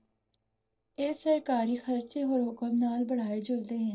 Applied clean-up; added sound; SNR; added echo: neural separator model SepFormer DNS4.